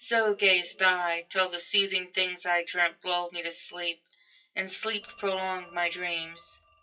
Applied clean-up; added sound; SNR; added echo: classical method WPE with log-MMSE.